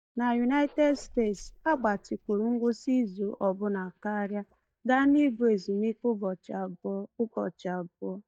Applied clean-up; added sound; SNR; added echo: neural mask model DeepFilterNet 3.